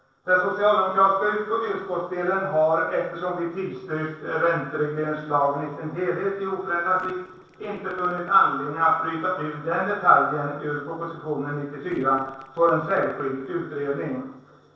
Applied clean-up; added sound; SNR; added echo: neural separator model SepFormer DNS4.